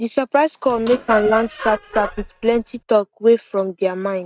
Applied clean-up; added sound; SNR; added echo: neural mask model RNNoise.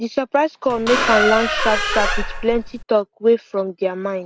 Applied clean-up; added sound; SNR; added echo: none; Squeak; 1 dB; none.